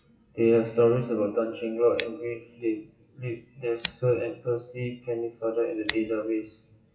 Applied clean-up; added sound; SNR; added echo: classical method WPE with log-MMSE.